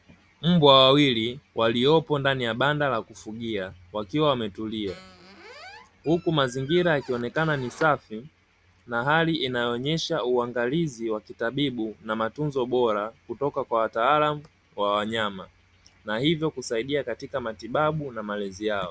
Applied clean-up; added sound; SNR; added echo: none; Squeak; 20 dB; none.